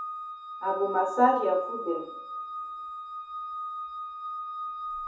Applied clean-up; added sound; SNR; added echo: none; Organ; 5 dB; reverberation time 0.6 s.